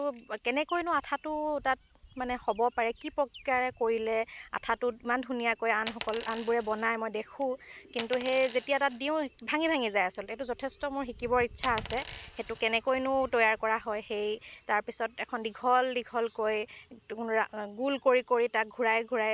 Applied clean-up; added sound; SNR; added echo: none; Coin (dropping); 13 dB; none.